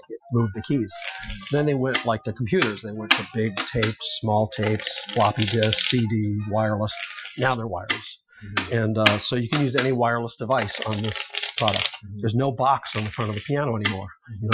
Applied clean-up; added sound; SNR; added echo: classical method Wiener filter.